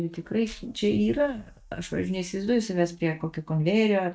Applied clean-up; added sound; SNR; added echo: neural mask model DeepFilterNet 3.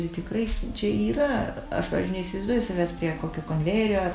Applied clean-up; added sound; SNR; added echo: none; Wind instrument, woodwind instrument; 20 dB; none.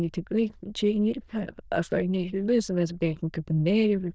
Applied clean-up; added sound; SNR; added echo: neural diffusion model UNIVERSE++.